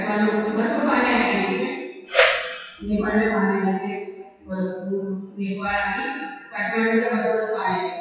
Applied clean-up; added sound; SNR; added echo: classical method WPE with log-MMSE.